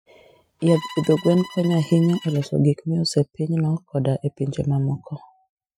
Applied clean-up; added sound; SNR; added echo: classical method Wiener filter.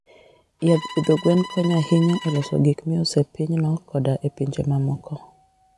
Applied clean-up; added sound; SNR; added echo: none; Bowed string instrument; 15 dB; none.